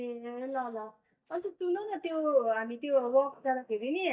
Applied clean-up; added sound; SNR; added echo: neural mask model DeepFilterNet 3.